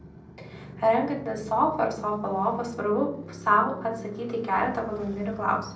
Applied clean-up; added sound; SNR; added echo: none; Motorcycle; 15 dB; reverberation time 0.6 s.